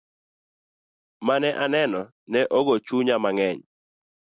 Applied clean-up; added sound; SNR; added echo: none; none; none; none.